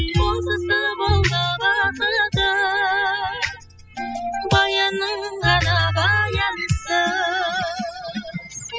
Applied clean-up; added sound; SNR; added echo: classical method spectral subtraction.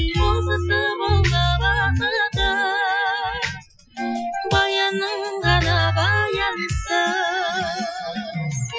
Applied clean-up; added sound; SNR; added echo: classical method Wiener filter.